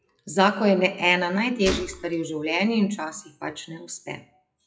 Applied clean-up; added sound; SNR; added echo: classical method WPE with log-MMSE.